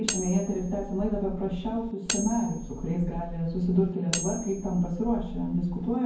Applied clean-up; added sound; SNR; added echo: none; Cutlery, silverware; 8 dB; reverberation time 0.9 s.